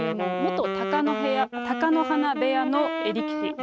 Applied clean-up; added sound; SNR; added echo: neural mask model RNNoise.